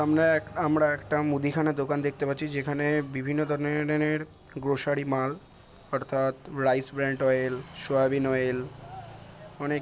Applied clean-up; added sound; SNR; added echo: none; none; none; none.